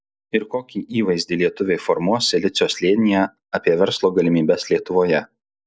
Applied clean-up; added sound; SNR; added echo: none; none; none; none.